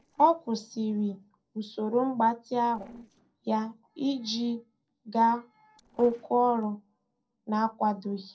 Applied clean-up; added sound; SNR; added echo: neural separator model SepFormer DNS4.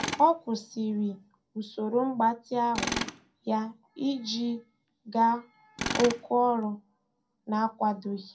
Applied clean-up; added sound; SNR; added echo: none; Tools; 11 dB; reverberation time 0.2 s.